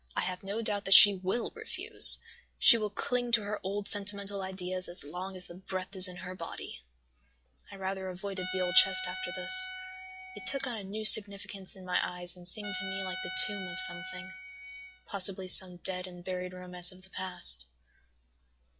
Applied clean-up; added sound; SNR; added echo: classical method log-MMSE.